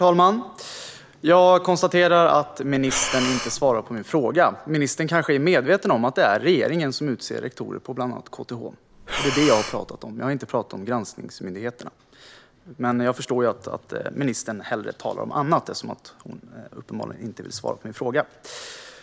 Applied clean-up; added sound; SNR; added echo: none; Breathing; 7 dB; none.